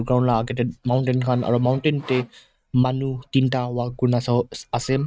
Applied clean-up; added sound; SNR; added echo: neural mask model RNNoise.